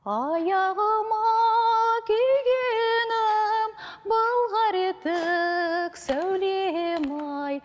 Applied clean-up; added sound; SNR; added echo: none; none; none; none.